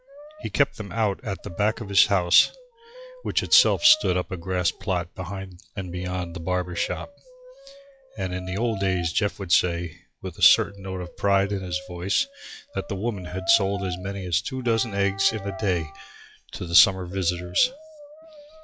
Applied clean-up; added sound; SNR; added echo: classical method log-MMSE.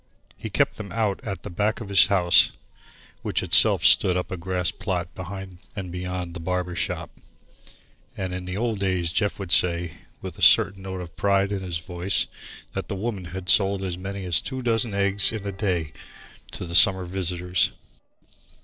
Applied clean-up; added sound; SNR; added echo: neural separator model SepFormer DNS4.